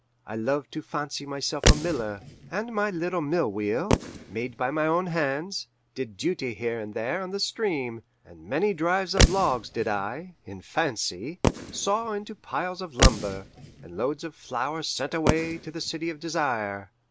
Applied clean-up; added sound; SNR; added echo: none; Fireworks; 0 dB; none.